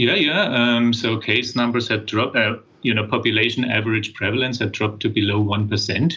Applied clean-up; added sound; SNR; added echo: none; none; none; none.